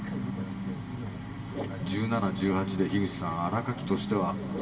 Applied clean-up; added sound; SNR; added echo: none; Telephone; 8 dB; reverberation time 2.0 s.